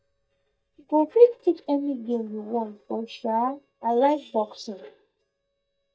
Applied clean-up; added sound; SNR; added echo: neural mask model DeepFilterNet 3.